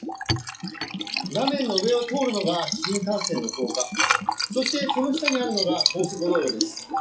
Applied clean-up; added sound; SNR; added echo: classical method WPE with log-MMSE.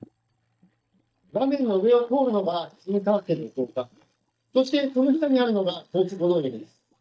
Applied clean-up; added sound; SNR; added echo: neural mask model DeepFilterNet 3.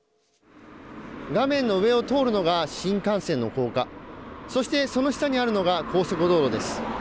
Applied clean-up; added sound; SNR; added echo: none; none; none; none.